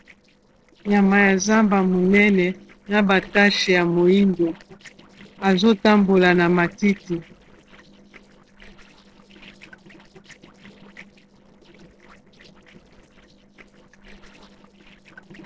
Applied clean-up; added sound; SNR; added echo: neural separator model SepFormer DNS4.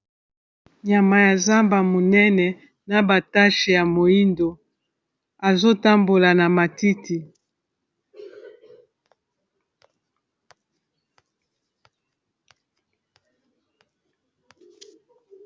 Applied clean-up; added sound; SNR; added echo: none; none; none; none.